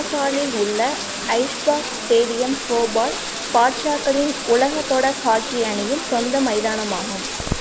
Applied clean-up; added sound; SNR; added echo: none; Bathtub (filling or washing); 8 dB; none.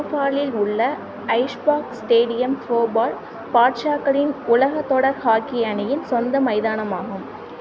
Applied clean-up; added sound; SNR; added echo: none; none; none; none.